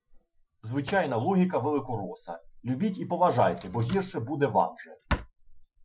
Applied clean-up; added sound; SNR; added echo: classical method Wiener filter.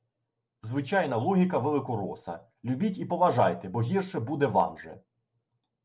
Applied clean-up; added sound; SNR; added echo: none; none; none; none.